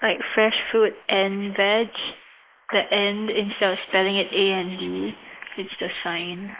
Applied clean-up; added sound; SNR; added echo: neural mask model Resemble Enhance denoiser.